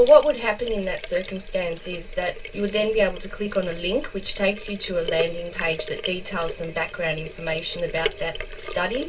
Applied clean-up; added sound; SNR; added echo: none; Sink (filling or washing); 9 dB; reverberation time 0.2 s.